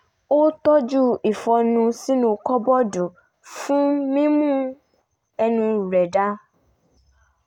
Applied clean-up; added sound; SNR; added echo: none; none; none; none.